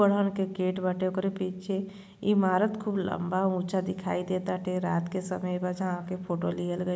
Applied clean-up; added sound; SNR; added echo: none; none; none; none.